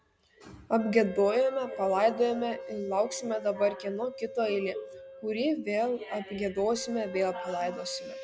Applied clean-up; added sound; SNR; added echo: none; Wind instrument, woodwind instrument; 14 dB; none.